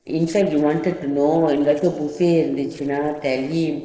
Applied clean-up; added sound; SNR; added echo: neural separator model SepFormer DNS4.